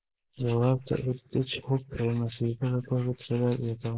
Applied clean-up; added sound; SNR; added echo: neural mask model Resemble Enhance denoiser.